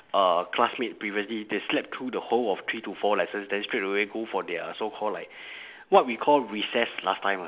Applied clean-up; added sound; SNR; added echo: none; none; none; none.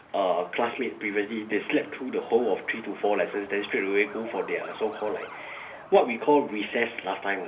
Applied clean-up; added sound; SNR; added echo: none; Truck; 18 dB; reverberation time 0.3 s.